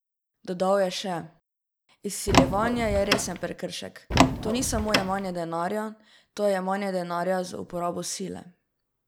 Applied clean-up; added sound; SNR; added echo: none; Door; -4 dB; none.